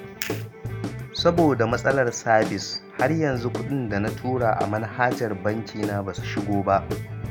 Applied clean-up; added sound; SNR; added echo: none; Guitar / Drum; 8 dB; none.